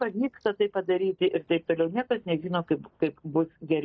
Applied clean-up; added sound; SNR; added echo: neural mask model DeepFilterNet 3.